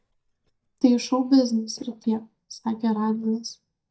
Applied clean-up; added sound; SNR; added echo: neural mask model DeepFilterNet 3.